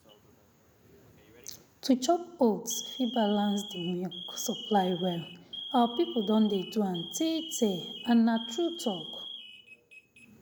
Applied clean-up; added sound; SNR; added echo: none; Alarm; 14 dB; none.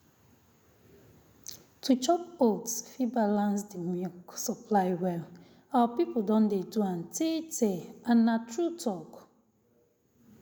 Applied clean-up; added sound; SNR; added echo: none; none; none; none.